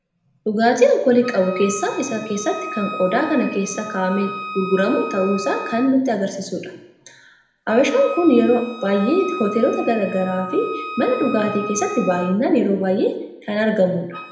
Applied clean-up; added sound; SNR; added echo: none; Wind instrument, woodwind instrument; 13 dB; reverberation time 0.7 s.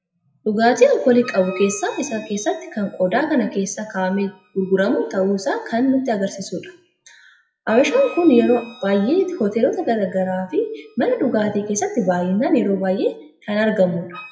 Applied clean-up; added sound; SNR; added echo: classical method WPE with log-MMSE.